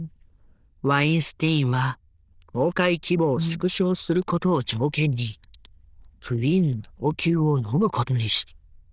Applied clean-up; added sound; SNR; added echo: neural diffusion model UNIVERSE++.